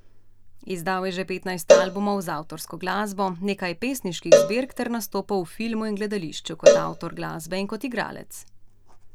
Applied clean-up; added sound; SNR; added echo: none; Cowbell; -5 dB; none.